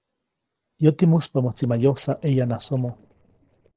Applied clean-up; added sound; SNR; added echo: neural separator model SepFormer DNS4.